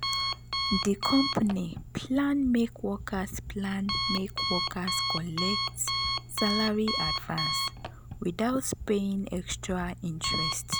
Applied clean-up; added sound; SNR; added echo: none; Alarm; 2 dB; none.